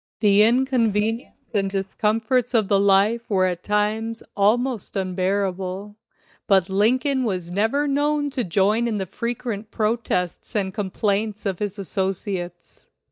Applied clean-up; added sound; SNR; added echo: neural mask model DeepFilterNet 3.